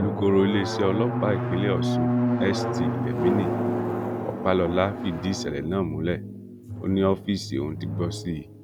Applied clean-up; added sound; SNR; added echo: none; Drum; 1 dB; none.